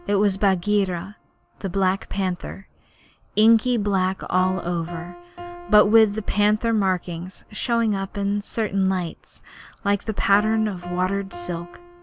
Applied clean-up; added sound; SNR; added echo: none; Piano; 19 dB; none.